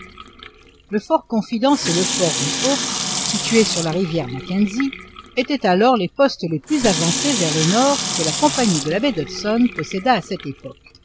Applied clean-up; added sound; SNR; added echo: none; Sink (filling or washing) / Water tap, faucet; 6 dB; none.